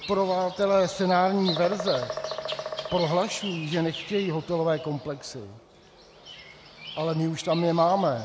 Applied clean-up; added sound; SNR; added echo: none; Bird vocalization, bird call, bird song; 11 dB; none.